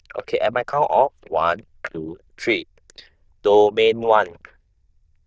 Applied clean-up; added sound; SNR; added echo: neural diffusion model UNIVERSE++.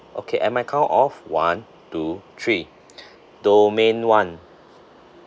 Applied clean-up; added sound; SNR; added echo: none; none; none; none.